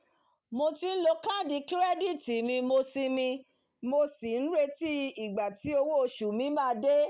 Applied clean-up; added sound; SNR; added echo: none; none; none; none.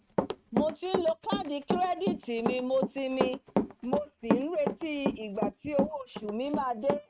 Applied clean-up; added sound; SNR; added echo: neural mask model RNNoise.